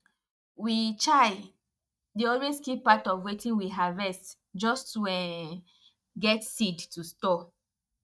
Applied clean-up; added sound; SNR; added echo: neural mask model DeepFilterNet 3.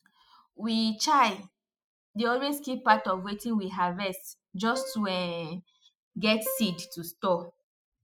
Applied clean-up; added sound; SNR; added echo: classical method spectral subtraction.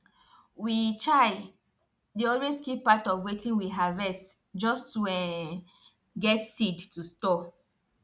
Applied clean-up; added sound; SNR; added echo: none; none; none; none.